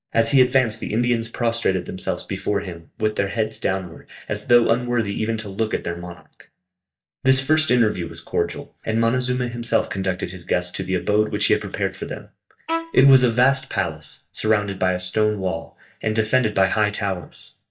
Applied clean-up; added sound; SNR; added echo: neural mask model DeepFilterNet 3.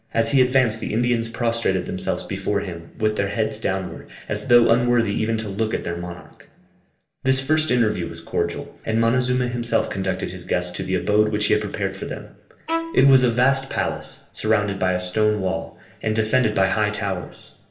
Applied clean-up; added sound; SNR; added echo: none; Bowed string instrument; 11 dB; reverberation time 1.3 s.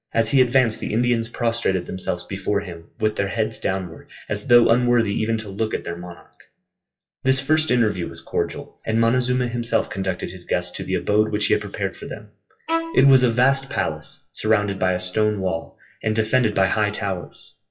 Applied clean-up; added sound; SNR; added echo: classical method WPE with log-MMSE.